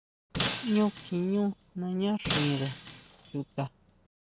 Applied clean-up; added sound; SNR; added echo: none; Shatter; 6 dB; none.